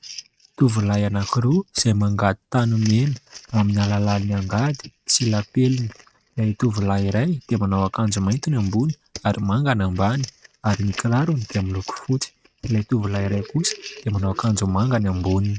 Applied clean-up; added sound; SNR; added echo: neural mask model RNNoise.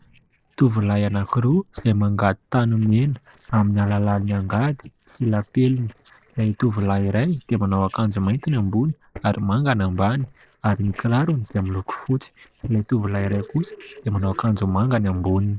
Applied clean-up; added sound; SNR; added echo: neural separator model SepFormer DNS4.